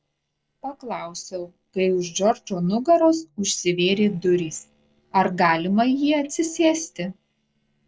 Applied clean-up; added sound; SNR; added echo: neural separator model SepFormer DNS4.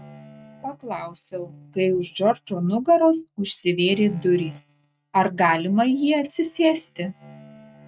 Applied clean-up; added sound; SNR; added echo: neural mask model RNNoise.